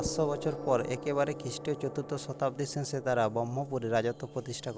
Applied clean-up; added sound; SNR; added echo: none; Gong; 11 dB; none.